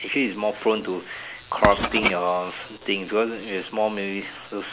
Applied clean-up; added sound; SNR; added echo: none; Writing; 2 dB; none.